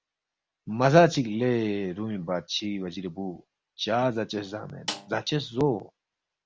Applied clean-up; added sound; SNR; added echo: none; Snare drum; 13 dB; none.